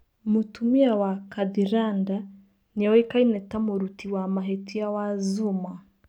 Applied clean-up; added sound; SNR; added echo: none; none; none; none.